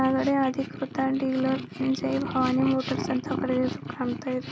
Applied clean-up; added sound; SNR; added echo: none; Purr; 8 dB; none.